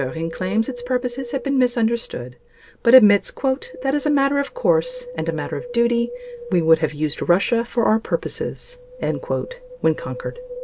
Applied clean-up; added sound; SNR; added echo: none; Wind; 15 dB; none.